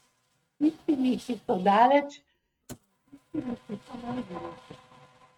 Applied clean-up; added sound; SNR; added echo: neural mask model RNNoise.